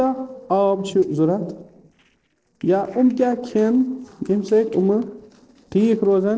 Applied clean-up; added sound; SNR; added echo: neural separator model SepFormer DNS4.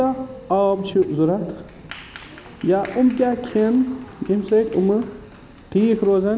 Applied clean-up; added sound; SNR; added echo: none; Applause; 20 dB; none.